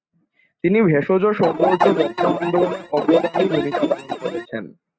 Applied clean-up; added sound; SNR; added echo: neural mask model RNNoise.